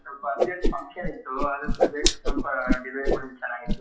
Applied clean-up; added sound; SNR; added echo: classical method WPE with log-MMSE.